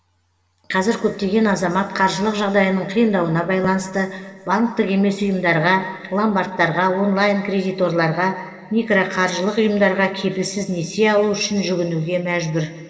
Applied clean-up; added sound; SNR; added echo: none; none; none; reverberation time 1.9 s.